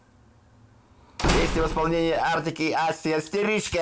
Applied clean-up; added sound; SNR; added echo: none; Slam / Wood; 4 dB; none.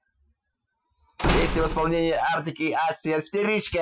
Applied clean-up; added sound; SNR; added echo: classical method Wiener filter.